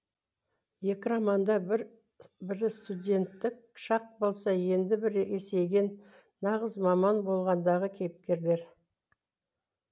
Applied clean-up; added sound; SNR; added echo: none; none; none; none.